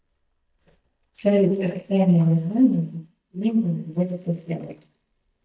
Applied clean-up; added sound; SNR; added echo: neural mask model DeepFilterNet 3.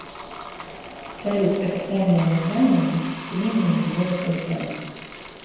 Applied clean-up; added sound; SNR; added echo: none; Bathtub (filling or washing); 14 dB; reverberation time 1.2 s.